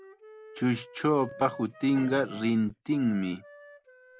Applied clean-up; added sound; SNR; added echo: none; Wind instrument, woodwind instrument; 20 dB; none.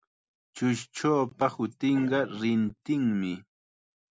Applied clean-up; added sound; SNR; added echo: none; none; none; none.